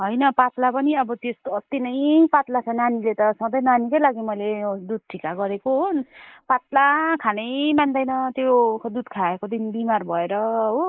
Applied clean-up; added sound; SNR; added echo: neural mask model Resemble Enhance denoiser.